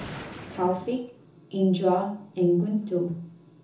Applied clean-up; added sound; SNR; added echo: none; Gunshot, gunfire; 18 dB; reverberation time 0.7 s.